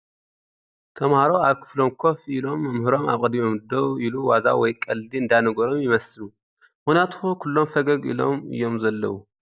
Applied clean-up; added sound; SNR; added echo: none; none; none; none.